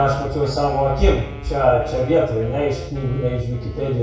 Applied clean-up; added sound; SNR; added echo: none; Wind instrument, woodwind instrument; 18 dB; reverberation time 0.6 s.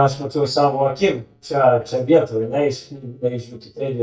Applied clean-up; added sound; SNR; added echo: neural mask model DeepFilterNet 3.